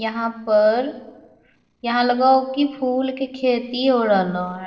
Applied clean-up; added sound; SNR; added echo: neural separator model SepFormer DNS4.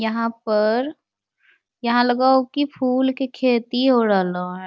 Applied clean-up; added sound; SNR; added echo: none; none; none; none.